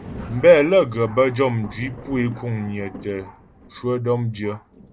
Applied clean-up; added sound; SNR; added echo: none; Thunder; 18 dB; none.